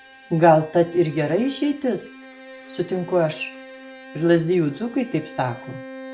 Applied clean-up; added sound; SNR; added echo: none; Bowed string instrument; 18 dB; none.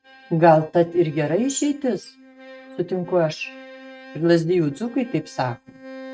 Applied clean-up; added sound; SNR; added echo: neural mask model RNNoise.